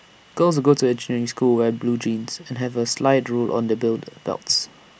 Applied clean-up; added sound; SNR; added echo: none; none; none; none.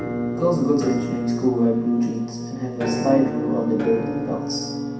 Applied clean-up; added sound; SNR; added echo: none; Musical instrument; 3 dB; reverberation time 0.6 s.